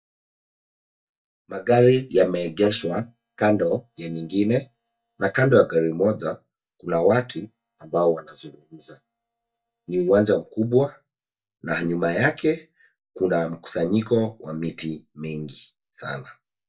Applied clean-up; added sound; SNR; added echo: neural mask model DeepFilterNet 3.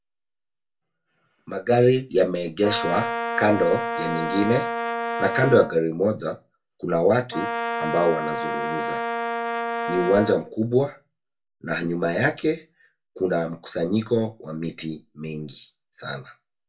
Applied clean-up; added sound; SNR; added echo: none; Brass instrument; 3 dB; reverberation time 0.2 s.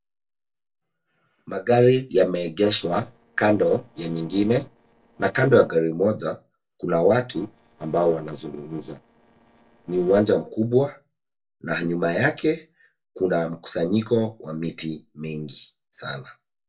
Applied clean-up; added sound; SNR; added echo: neural separator model SepFormer DNS4.